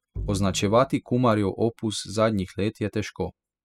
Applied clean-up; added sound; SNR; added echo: classical method spectral subtraction.